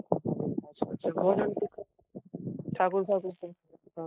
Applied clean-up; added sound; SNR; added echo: neural mask model Resemble Enhance denoiser.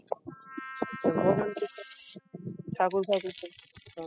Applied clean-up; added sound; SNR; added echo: classical method spectral subtraction.